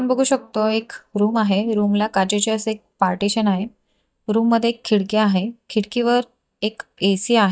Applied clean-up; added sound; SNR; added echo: neural mask model DeepFilterNet 3.